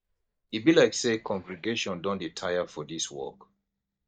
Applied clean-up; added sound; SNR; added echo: neural mask model DeepFilterNet 3.